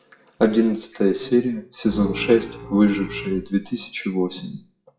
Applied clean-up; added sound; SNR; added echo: classical method WPE with log-MMSE.